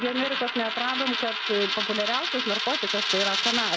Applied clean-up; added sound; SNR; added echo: none; Coin (dropping); -1 dB; none.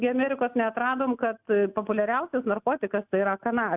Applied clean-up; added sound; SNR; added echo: none; none; none; none.